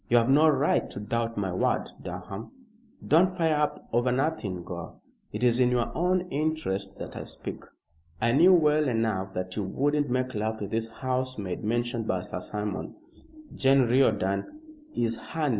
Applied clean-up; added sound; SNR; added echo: none; none; none; none.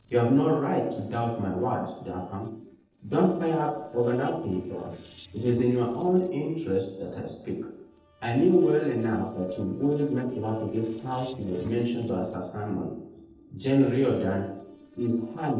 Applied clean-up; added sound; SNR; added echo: neural separator model SepFormer DNS4.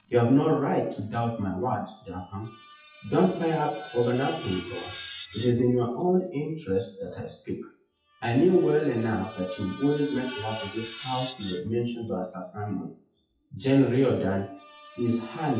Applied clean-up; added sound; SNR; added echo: classical method WPE with log-MMSE.